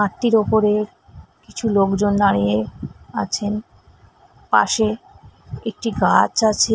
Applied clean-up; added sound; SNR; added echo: none; none; none; none.